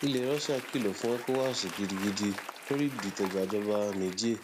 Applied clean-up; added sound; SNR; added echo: none; Applause / Crowd; 11 dB; none.